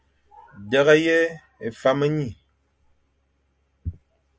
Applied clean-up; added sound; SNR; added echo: none; none; none; none.